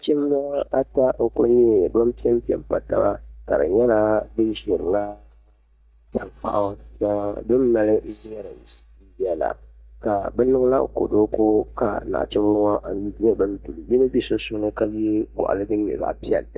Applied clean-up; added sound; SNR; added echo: neural mask model DeepFilterNet 3.